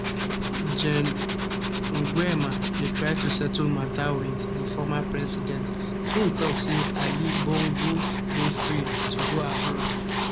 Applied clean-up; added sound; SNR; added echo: none; Engine + Tools; -2 dB; none.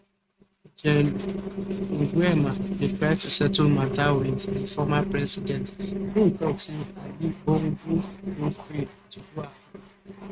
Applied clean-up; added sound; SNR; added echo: neural mask model RNNoise.